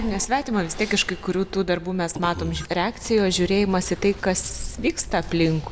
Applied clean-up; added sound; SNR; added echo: none; none; none; none.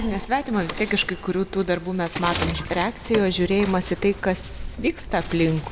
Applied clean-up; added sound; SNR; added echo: none; Bird; 12 dB; none.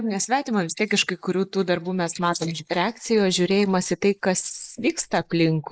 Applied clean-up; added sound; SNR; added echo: neural mask model Resemble Enhance denoiser.